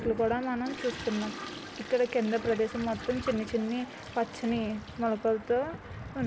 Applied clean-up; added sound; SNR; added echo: none; Toilet flush; 14 dB; none.